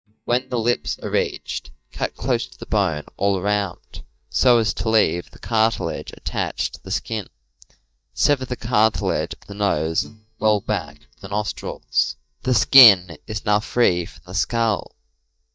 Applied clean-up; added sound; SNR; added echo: neural mask model DeepFilterNet 3.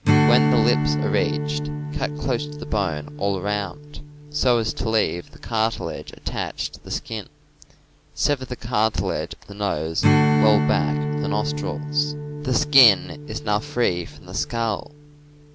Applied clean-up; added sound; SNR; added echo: none; Strum; 1 dB; none.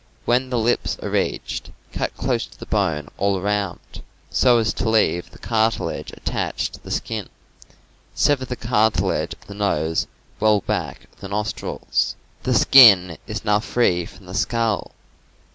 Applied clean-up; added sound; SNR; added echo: none; none; none; none.